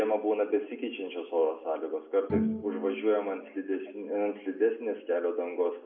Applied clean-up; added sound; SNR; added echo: none; Bowed string instrument; 7 dB; reverberation time 0.6 s.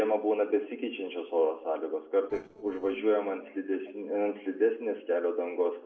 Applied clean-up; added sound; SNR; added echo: neural separator model SepFormer DNS4.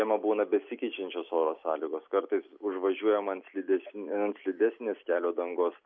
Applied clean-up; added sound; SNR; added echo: none; none; none; none.